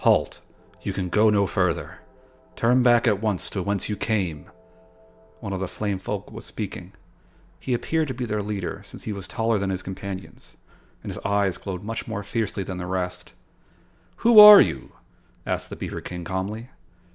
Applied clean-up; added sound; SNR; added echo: none; none; none; none.